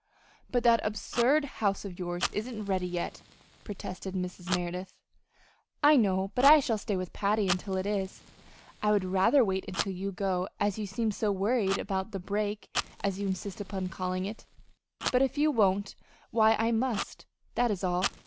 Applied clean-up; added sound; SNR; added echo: none; Fire; 13 dB; none.